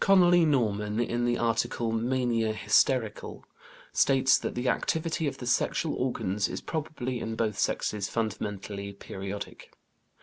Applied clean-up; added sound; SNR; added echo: none; none; none; none.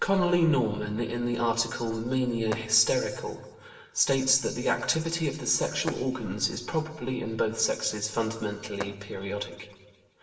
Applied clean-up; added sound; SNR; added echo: none; Fireworks; 17 dB; reverberation time 1.4 s.